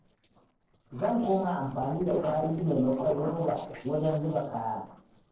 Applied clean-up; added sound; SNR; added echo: neural separator model SepFormer DNS4.